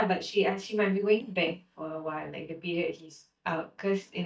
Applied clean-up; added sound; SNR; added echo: neural mask model DeepFilterNet 3.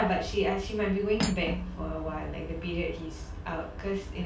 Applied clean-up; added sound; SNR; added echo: none; Cutlery, silverware; 8 dB; reverberation time 0.3 s.